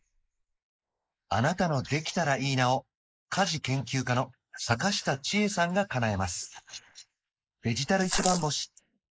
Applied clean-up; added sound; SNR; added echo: neural mask model Resemble Enhance denoiser.